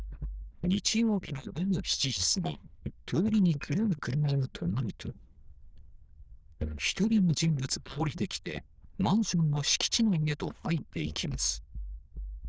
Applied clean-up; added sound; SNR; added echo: neural diffusion model UNIVERSE++.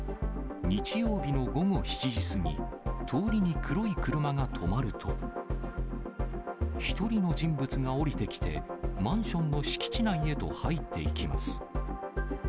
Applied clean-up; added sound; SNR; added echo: none; none; none; none.